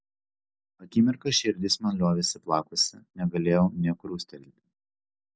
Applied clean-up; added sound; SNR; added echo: none; none; none; none.